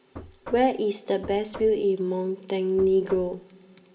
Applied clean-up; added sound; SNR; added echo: none; Knock; 18 dB; reverberation time 2.2 s.